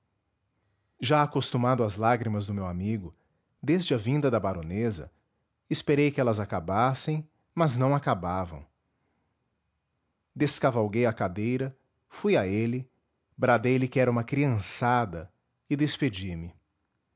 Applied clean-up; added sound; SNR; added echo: none; none; none; none.